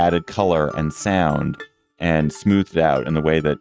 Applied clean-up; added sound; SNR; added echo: neural mask model RNNoise.